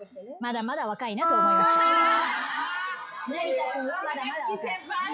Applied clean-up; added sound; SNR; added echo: classical method log-MMSE.